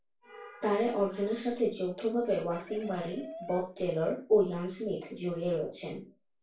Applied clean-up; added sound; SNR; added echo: none; Chicken, rooster; 18 dB; reverberation time 0.3 s.